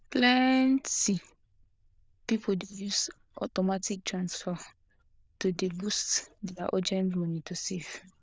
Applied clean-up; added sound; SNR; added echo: neural diffusion model UNIVERSE++.